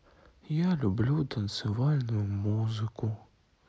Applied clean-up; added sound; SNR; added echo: none; none; none; none.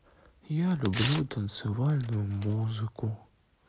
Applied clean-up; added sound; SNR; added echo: none; Tearing; 8 dB; none.